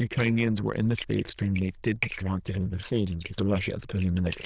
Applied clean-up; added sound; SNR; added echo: neural diffusion model UNIVERSE++.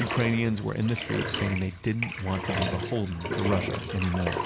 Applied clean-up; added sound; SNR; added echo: none; Bathtub (filling or washing); 4 dB; none.